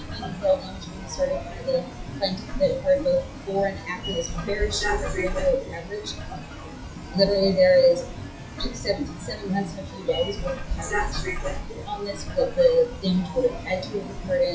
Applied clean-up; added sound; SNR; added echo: classical method WPE with log-MMSE.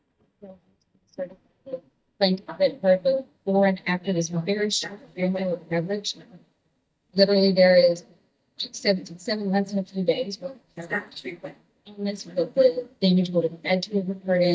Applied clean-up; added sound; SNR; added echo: neural mask model DeepFilterNet 3.